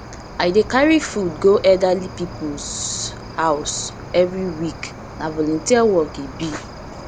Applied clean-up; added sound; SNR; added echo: none; Cricket; 14 dB; none.